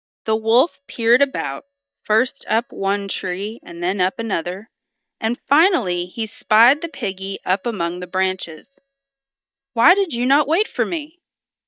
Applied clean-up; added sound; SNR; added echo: neural mask model DeepFilterNet 3.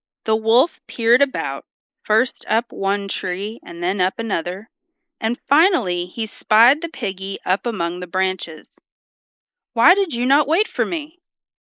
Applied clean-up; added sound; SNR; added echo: neural mask model Resemble Enhance denoiser.